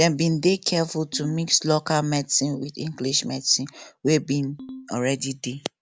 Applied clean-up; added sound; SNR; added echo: none; Ringtone; 18 dB; none.